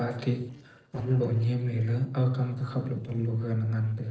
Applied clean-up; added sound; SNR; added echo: neural separator model SepFormer DNS4.